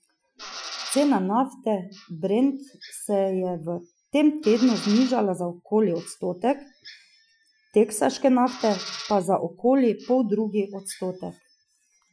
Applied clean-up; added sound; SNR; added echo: classical method Wiener filter.